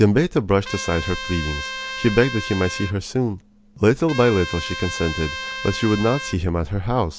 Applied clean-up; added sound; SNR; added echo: none; Trumpet; 10 dB; none.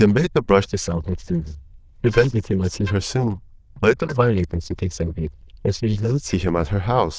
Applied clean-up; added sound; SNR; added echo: neural diffusion model UNIVERSE++.